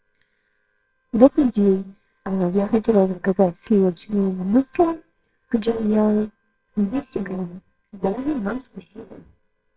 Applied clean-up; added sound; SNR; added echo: neural separator model SepFormer WHAMR!.